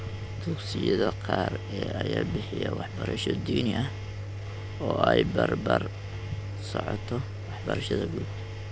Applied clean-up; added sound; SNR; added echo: none; Engine; 6 dB; none.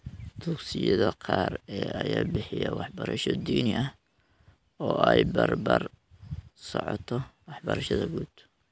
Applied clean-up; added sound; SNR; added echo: none; none; none; none.